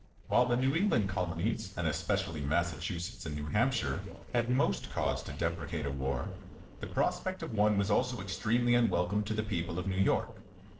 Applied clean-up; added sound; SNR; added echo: neural separator model SepFormer DNS4.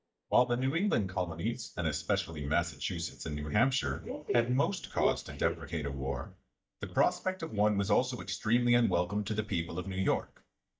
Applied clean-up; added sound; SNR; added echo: neural mask model DeepFilterNet 3.